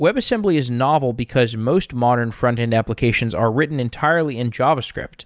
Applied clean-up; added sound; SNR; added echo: none; none; none; none.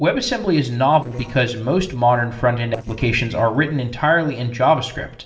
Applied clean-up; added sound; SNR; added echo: neural separator model SepFormer DNS4.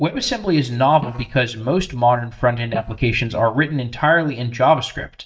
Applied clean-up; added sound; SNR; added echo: neural mask model DeepFilterNet 3.